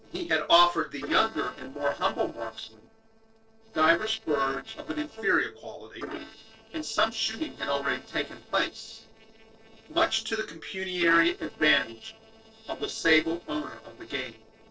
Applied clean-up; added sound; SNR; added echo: neural separator model SepFormer DNS4.